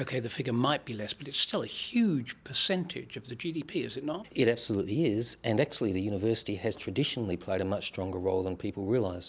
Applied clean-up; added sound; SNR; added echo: none; none; none; none.